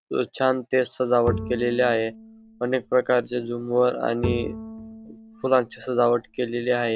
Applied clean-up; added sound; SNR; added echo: none; Bowed string instrument; 11 dB; none.